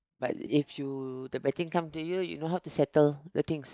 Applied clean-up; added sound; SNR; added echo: neural mask model DeepFilterNet 3.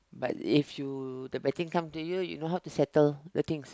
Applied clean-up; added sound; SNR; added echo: none; none; none; none.